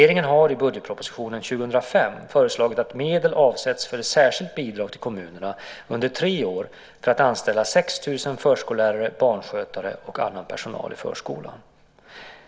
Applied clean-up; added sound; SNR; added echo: none; none; none; none.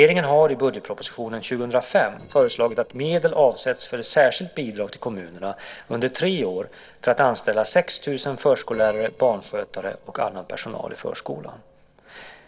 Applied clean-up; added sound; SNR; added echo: neural separator model SepFormer DNS4.